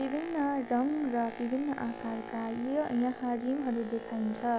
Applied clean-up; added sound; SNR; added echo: none; Boat, Water vehicle; 13 dB; none.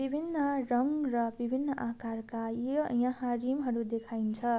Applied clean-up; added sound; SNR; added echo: none; none; none; none.